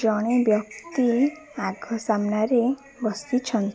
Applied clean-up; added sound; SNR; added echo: none; none; none; none.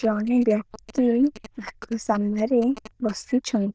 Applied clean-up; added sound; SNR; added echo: neural diffusion model UNIVERSE++.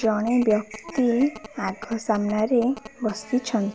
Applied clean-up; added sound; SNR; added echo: none; Telephone; 20 dB; none.